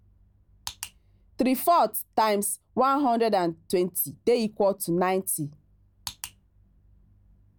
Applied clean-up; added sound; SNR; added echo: none; none; none; none.